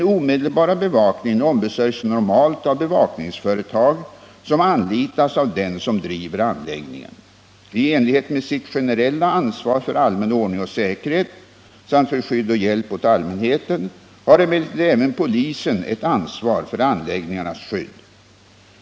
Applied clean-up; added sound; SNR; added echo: none; none; none; none.